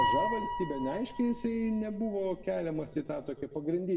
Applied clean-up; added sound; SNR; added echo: none; Piano; 4 dB; reverberation time 1.1 s.